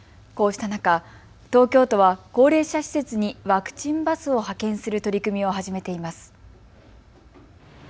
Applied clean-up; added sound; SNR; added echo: none; none; none; none.